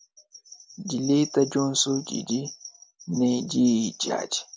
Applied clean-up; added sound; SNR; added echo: none; none; none; none.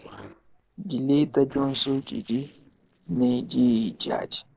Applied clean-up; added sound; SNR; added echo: neural separator model SepFormer DNS4.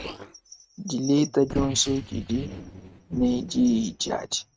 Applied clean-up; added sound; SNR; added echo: neural mask model RNNoise.